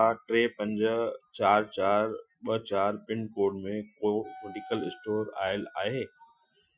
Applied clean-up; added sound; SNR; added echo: classical method Wiener filter.